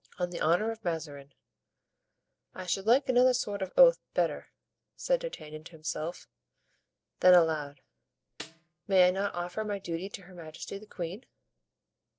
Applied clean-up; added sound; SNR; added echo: neural separator model SepFormer DNS4.